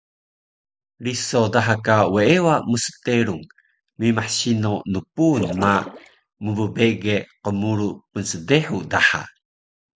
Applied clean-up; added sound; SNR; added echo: neural mask model Resemble Enhance denoiser.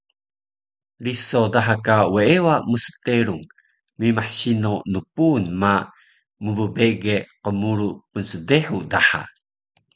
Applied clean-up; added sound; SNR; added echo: none; none; none; none.